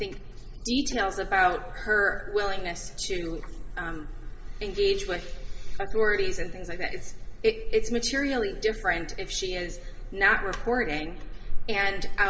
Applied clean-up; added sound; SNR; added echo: none; none; none; reverberation time 1.7 s.